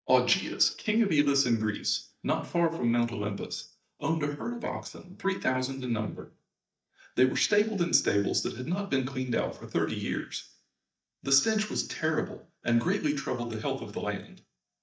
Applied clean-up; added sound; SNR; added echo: neural mask model DeepFilterNet 3.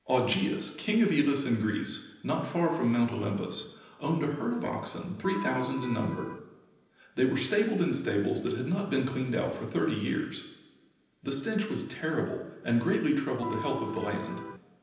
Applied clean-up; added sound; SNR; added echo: none; Electric guitar; 8 dB; reverberation time 0.9 s.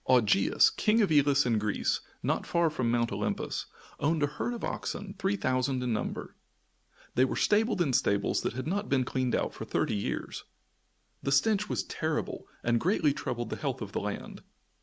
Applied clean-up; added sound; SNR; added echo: none; none; none; none.